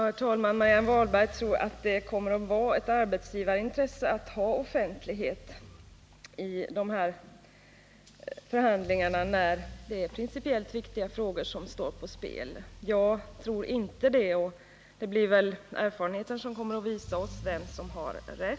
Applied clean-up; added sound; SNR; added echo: none; Engine starting / Accelerating, revving, vroom / Car; 18 dB; none.